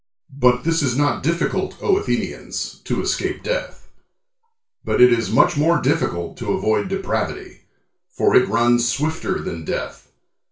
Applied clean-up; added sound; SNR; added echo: none; none; none; reverberation time 0.3 s.